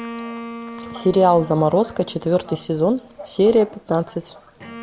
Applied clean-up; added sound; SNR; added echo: none; Bowed string instrument; 16 dB; none.